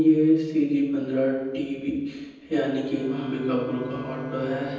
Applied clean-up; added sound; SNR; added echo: none; Bowed string instrument; 17 dB; reverberation time 1.1 s.